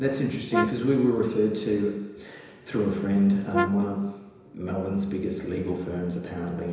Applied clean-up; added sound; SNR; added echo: none; Brass instrument; 5 dB; reverberation time 1.0 s.